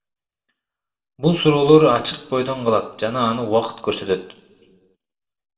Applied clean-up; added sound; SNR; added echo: none; none; none; reverberation time 0.8 s.